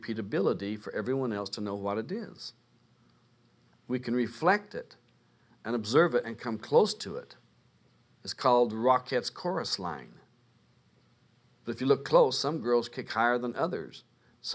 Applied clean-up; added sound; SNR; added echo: none; none; none; none.